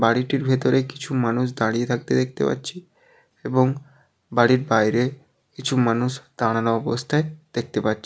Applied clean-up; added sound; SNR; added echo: none; none; none; none.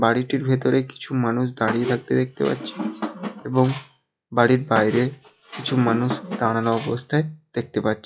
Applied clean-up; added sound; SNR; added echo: classical method log-MMSE.